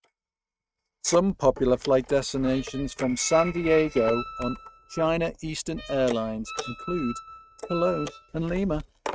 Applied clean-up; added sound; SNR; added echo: neural mask model RNNoise.